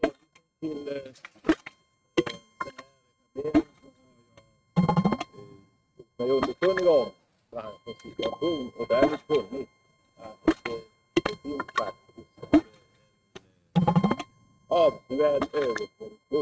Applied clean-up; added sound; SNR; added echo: neural mask model RNNoise.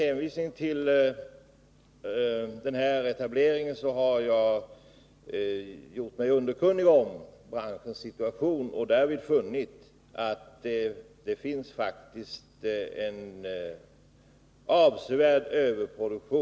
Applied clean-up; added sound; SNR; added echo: none; none; none; none.